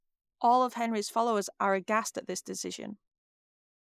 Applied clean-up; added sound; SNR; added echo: neural mask model Resemble Enhance denoiser.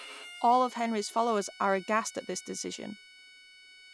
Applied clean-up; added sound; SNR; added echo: none; Bowed string instrument; 19 dB; none.